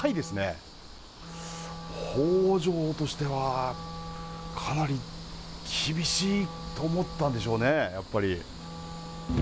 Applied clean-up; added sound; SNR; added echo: none; Wind instrument, woodwind instrument; 13 dB; none.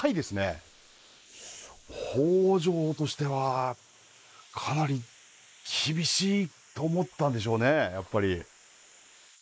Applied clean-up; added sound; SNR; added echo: neural mask model Resemble Enhance denoiser.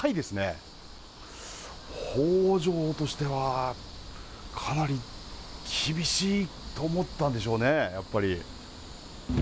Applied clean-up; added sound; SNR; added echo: none; none; none; none.